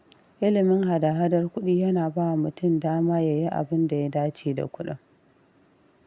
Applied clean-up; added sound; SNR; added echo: none; none; none; none.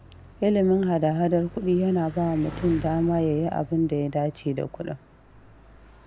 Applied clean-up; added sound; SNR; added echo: none; Bicycle; 17 dB; none.